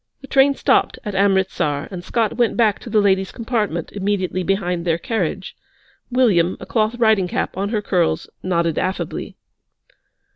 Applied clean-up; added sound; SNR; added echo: none; none; none; none.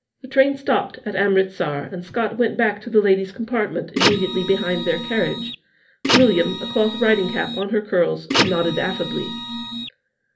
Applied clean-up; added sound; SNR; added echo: none; Printer; 3 dB; reverberation time 0.3 s.